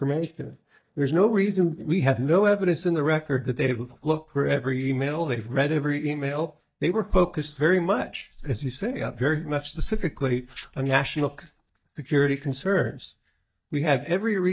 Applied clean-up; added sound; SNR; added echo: neural mask model DeepFilterNet 3.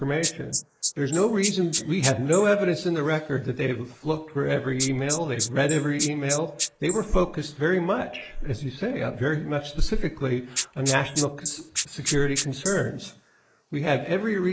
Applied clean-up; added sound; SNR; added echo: neural mask model Resemble Enhance denoiser.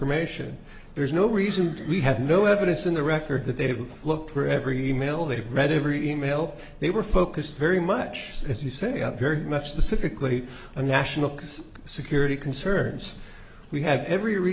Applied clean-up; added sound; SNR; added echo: none; none; none; none.